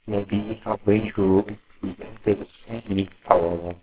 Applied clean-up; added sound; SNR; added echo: neural separator model SepFormer WHAMR!.